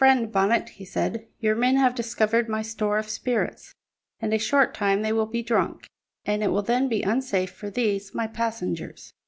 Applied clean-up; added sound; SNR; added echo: none; none; none; none.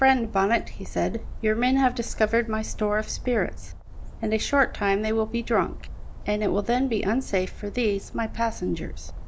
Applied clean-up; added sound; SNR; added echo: none; Bird; 9 dB; none.